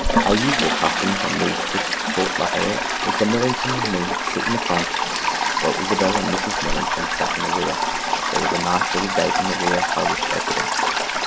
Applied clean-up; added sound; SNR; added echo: none; Toilet flush; -3 dB; none.